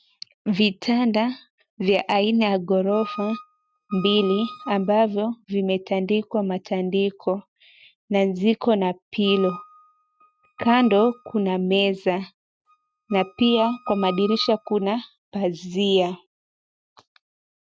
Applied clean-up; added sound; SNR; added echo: neural mask model RNNoise.